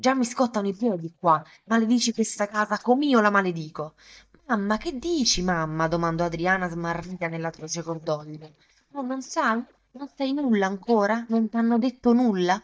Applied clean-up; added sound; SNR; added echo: neural mask model DeepFilterNet 3.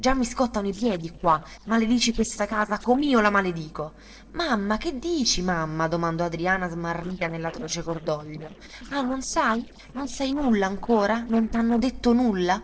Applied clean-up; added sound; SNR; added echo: neural separator model SepFormer DNS4.